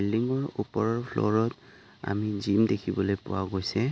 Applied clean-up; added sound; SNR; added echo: none; none; none; none.